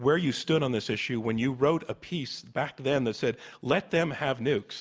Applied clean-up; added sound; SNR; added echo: none; none; none; none.